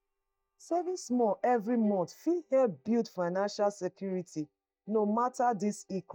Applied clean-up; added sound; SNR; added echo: neural mask model DeepFilterNet 3.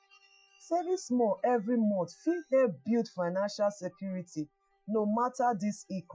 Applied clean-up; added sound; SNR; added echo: classical method Wiener filter.